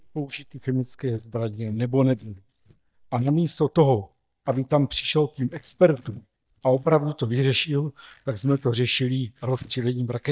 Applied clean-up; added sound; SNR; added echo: neural mask model DeepFilterNet 3.